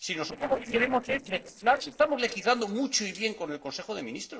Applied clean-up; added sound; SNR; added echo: neural separator model SepFormer DNS4.